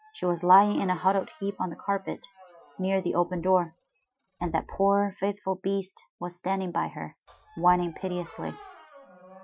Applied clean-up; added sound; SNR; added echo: classical method Wiener filter.